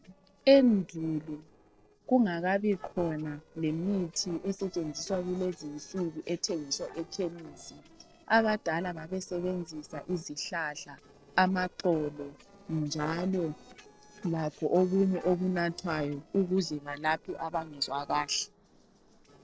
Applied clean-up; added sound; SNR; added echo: neural separator model SepFormer DNS4.